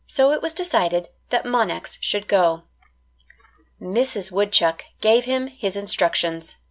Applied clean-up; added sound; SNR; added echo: none; none; none; none.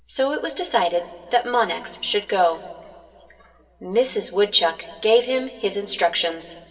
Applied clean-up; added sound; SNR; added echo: none; none; none; reverberation time 2.9 s.